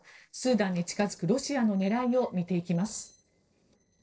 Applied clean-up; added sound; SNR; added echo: neural separator model SepFormer DNS4.